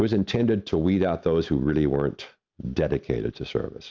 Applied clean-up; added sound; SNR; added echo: none; none; none; none.